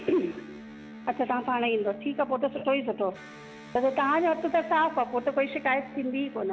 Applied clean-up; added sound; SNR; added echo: none; Electric guitar; 16 dB; none.